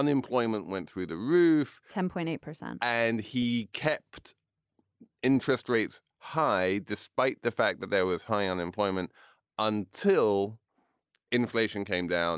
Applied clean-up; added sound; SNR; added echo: none; none; none; none.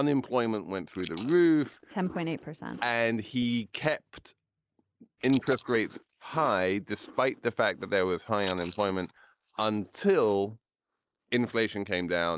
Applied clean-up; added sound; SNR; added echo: neural mask model Resemble Enhance denoiser.